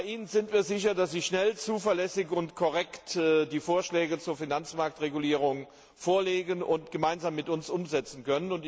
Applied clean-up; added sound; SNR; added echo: none; none; none; none.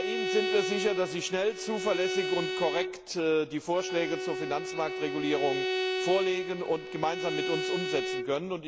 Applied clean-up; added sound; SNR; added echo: none; Bowed string instrument; 2 dB; none.